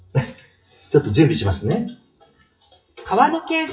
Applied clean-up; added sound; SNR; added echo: classical method WPE with log-MMSE.